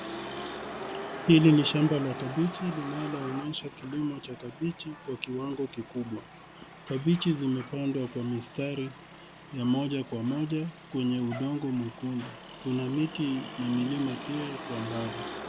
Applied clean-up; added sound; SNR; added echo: none; Motor vehicle (road); 11 dB; none.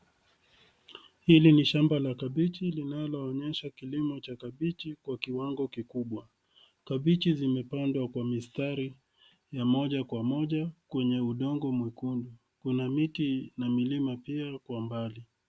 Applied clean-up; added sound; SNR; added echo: none; none; none; none.